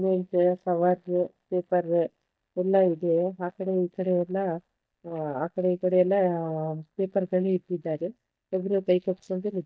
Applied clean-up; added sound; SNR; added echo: neural mask model DeepFilterNet 3.